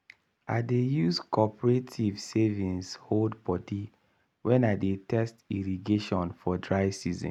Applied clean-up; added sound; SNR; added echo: none; none; none; none.